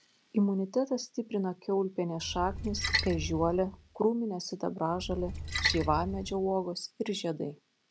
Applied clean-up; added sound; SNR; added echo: none; Splash, splatter; 4 dB; none.